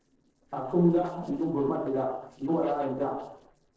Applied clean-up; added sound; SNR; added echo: neural separator model SepFormer DNS4.